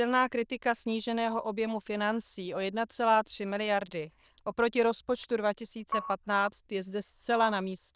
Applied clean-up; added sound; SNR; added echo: neural diffusion model UNIVERSE++.